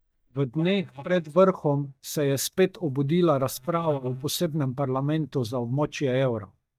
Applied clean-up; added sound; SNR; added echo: neural mask model DeepFilterNet 3.